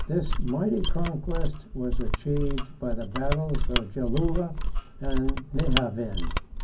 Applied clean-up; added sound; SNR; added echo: none; Mechanisms; -3 dB; reverberation time 0.3 s.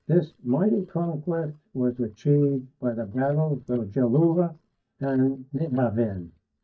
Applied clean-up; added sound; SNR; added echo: neural mask model DeepFilterNet 3.